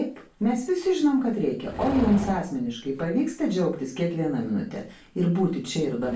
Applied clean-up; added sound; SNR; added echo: none; Livestock, farm animals, working animals; 15 dB; reverberation time 0.3 s.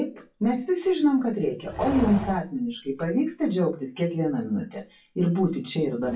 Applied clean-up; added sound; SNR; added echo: classical method WPE with log-MMSE.